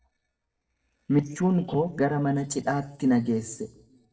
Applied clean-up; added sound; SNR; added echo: neural separator model SepFormer DNS4.